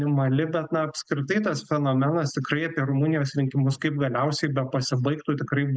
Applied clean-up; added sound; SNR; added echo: neural mask model Resemble Enhance denoiser.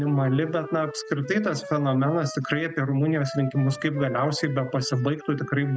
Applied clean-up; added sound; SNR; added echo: none; Wind instrument, woodwind instrument; 15 dB; none.